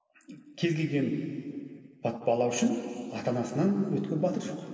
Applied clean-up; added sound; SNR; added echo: none; none; none; reverberation time 2.5 s.